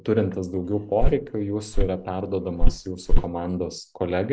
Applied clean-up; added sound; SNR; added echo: neural mask model Resemble Enhance denoiser.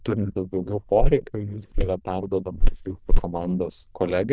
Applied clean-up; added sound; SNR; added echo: neural diffusion model UNIVERSE++.